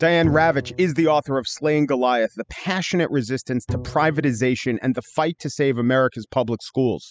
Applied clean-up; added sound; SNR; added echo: classical method spectral subtraction.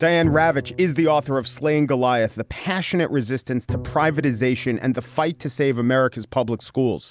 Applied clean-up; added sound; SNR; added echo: none; Bowed string instrument; 16 dB; none.